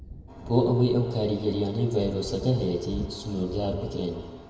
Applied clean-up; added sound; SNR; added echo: none; Thunder; 15 dB; reverberation time 1.3 s.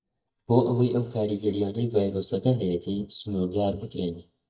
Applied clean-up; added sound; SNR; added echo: neural mask model DeepFilterNet 3.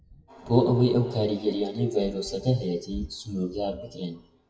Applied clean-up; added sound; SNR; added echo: classical method WPE with log-MMSE.